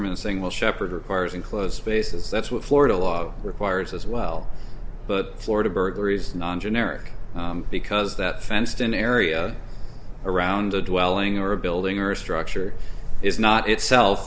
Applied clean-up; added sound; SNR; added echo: none; none; none; none.